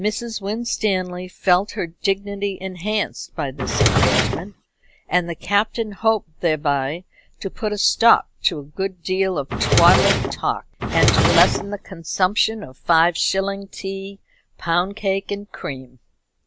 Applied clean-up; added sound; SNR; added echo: none; Drawer open or close; -3 dB; none.